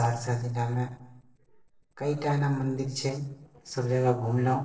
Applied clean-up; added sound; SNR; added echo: neural separator model SepFormer DNS4.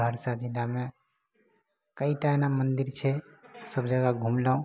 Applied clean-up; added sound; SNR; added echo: none; none; none; none.